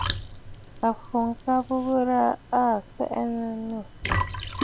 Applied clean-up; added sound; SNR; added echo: none; Liquid; 7 dB; none.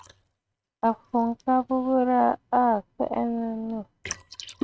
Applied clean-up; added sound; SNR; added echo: neural mask model RNNoise.